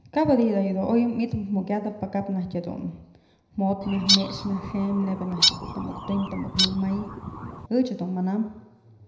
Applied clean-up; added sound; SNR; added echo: none; Bird; 1 dB; reverberation time 0.7 s.